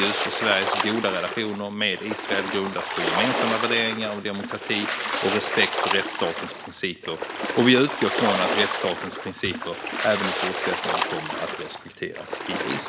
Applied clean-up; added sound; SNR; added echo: none; Splash, splatter; 2 dB; none.